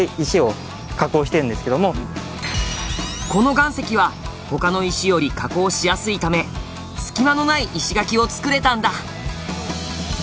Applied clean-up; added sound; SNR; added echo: none; none; none; none.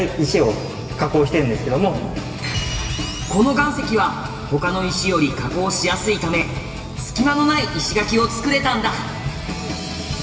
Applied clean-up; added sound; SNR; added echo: none; none; none; reverberation time 2.3 s.